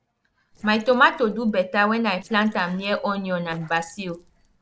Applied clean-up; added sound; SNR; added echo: neural separator model SepFormer DNS4.